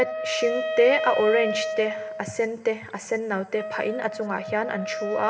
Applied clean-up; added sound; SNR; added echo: none; Wind instrument, woodwind instrument; 5 dB; reverberation time 1.3 s.